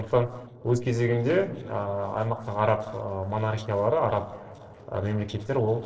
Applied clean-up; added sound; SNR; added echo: neural separator model SepFormer DNS4.